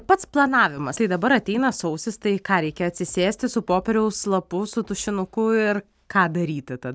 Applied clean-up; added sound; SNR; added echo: none; none; none; none.